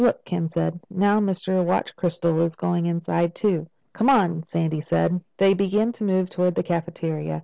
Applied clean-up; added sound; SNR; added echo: none; none; none; none.